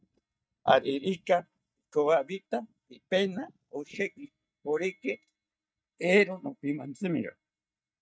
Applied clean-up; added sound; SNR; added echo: neural mask model DeepFilterNet 3.